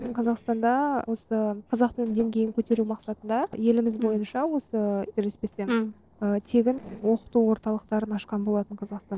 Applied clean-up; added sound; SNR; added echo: neural separator model SepFormer DNS4.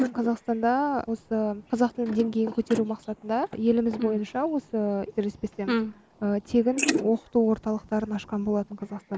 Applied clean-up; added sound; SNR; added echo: neural mask model Resemble Enhance denoiser.